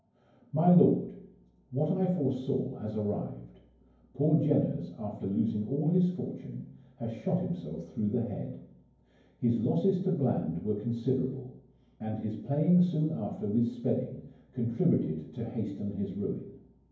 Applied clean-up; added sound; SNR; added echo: none; none; none; reverberation time 0.9 s.